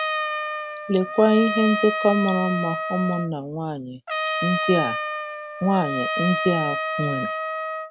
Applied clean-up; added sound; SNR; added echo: none; Trumpet; 3 dB; none.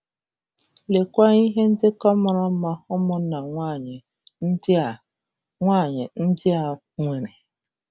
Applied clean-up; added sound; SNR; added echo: none; none; none; none.